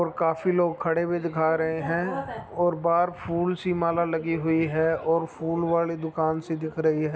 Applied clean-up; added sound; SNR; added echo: none; none; none; none.